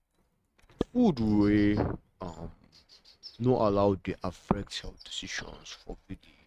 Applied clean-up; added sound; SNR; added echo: neural mask model RNNoise.